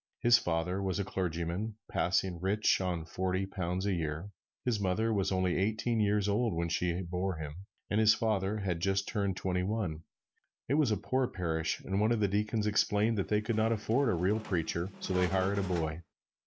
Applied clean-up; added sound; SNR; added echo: none; Squeak; 15 dB; none.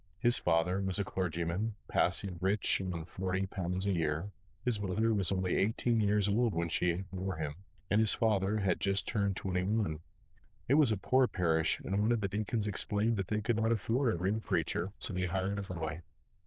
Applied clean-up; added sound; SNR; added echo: neural diffusion model UNIVERSE++.